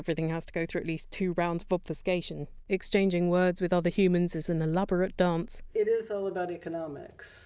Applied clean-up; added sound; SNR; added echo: none; none; none; none.